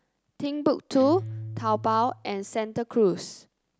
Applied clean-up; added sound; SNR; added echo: none; Guitar; 14 dB; none.